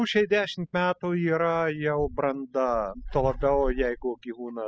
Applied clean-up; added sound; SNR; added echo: classical method spectral subtraction.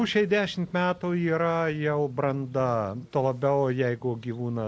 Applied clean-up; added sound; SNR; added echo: none; none; none; none.